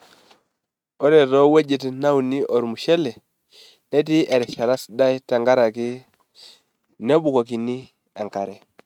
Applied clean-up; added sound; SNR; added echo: neural mask model RNNoise.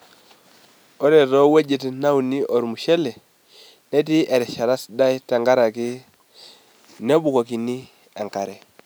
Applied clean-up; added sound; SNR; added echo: none; none; none; none.